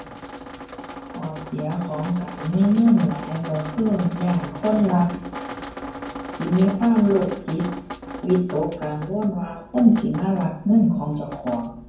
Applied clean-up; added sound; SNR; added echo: none; Drip; 13 dB; reverberation time 0.9 s.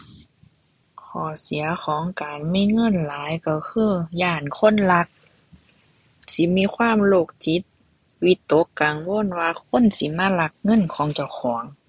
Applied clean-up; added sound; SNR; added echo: none; none; none; none.